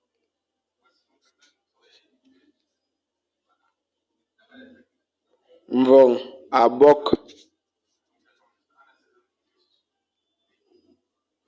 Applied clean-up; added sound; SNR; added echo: none; none; none; none.